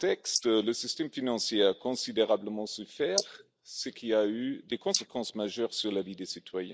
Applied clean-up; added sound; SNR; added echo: neural mask model Resemble Enhance denoiser.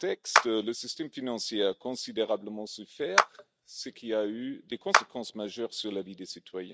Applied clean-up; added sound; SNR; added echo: neural mask model RNNoise.